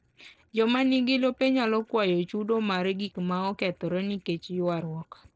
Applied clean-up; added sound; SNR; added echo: neural separator model SepFormer DNS4.